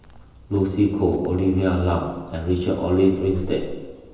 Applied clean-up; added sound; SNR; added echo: none; Dog; 18 dB; reverberation time 1.0 s.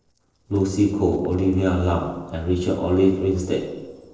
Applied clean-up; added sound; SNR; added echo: neural separator model SepFormer DNS4.